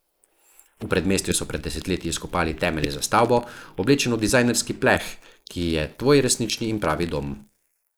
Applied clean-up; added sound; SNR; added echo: neural mask model Resemble Enhance denoiser.